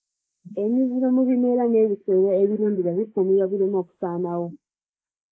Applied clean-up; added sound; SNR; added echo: neural mask model Resemble Enhance denoiser.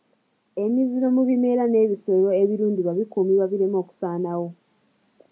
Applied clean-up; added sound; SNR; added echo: none; none; none; none.